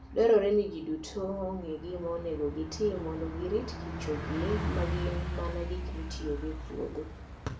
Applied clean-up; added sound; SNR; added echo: none; Bus; 5 dB; reverberation time 0.3 s.